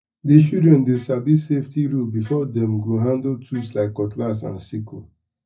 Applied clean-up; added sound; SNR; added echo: neural mask model DeepFilterNet 3.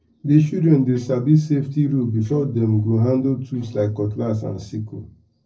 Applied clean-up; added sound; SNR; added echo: neural separator model SepFormer DNS4.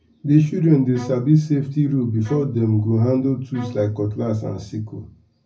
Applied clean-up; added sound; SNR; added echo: none; Bowed string instrument; 20 dB; reverberation time 0.4 s.